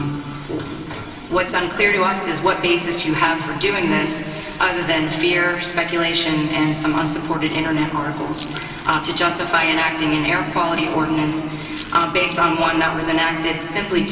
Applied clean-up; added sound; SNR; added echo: none; Chewing, mastication / Crushing; 15 dB; reverberation time 2.8 s.